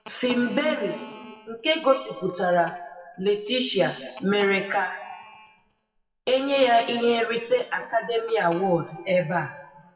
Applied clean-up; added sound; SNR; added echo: classical method WPE with log-MMSE.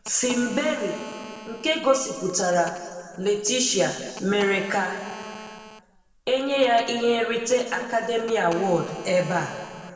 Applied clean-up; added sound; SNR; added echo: none; Telephone; 18 dB; reverberation time 2.1 s.